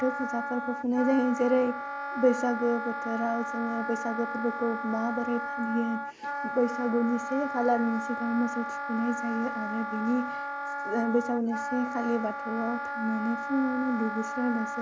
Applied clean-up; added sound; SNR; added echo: none; Wind instrument, woodwind instrument; 5 dB; none.